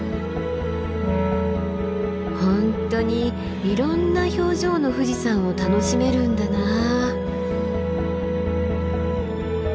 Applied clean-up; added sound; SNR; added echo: none; Wind instrument, woodwind instrument; 7 dB; none.